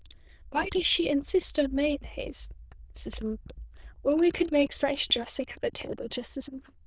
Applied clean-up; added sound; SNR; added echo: neural diffusion model UNIVERSE++.